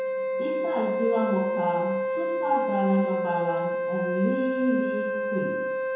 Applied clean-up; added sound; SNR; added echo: none; Wind instrument, woodwind instrument; -1 dB; reverberation time 1.0 s.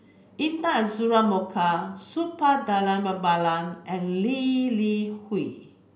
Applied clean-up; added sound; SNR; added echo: none; none; none; none.